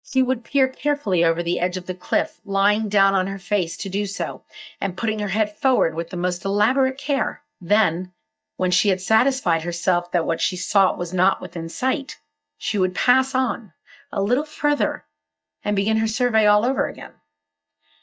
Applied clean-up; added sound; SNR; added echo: neural mask model DeepFilterNet 3.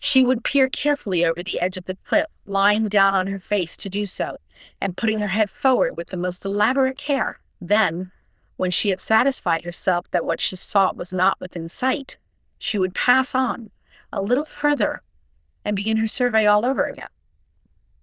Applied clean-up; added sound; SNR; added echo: neural diffusion model UNIVERSE++.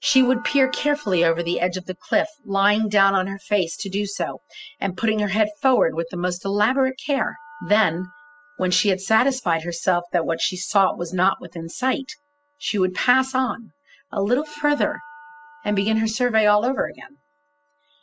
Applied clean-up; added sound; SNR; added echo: classical method spectral subtraction.